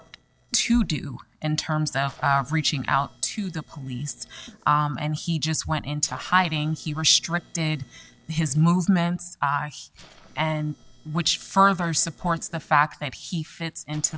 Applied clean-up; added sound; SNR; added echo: neural separator model SepFormer DNS4.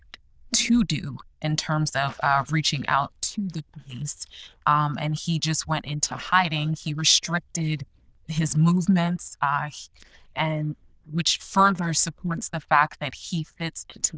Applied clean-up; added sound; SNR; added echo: neural diffusion model UNIVERSE++.